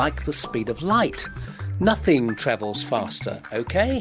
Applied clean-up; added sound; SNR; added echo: none; none; none; none.